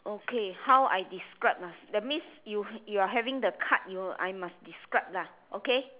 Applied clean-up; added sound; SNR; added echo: none; none; none; none.